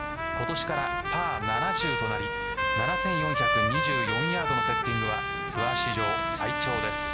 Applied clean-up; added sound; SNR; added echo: none; Trumpet; -3 dB; none.